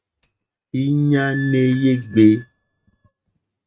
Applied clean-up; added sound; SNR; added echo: neural mask model RNNoise.